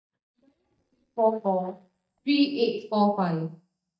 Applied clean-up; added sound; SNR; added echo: neural mask model DeepFilterNet 3.